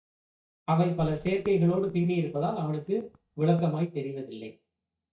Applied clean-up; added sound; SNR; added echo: neural mask model DeepFilterNet 3.